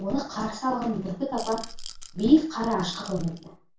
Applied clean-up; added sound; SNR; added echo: none; Rattle / Rattle (instrument); 14 dB; reverberation time 0.3 s.